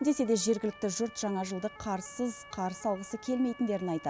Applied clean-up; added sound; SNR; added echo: none; Motor vehicle (road) / Siren; 19 dB; none.